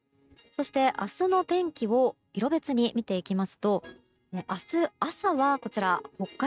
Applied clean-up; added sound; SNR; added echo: neural mask model RNNoise.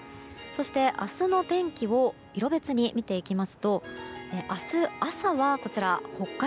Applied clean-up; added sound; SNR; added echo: none; Harp; 18 dB; none.